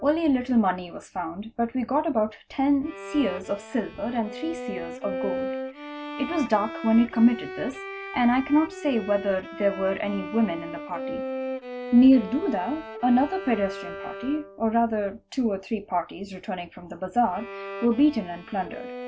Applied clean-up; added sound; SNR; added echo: none; Bowed string instrument; 12 dB; none.